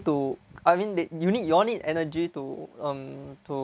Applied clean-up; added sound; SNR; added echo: none; none; none; none.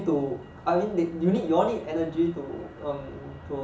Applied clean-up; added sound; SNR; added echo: none; Motor vehicle (road); 19 dB; reverberation time 0.7 s.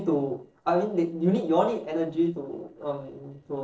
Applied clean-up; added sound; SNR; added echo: neural separator model SepFormer DNS4.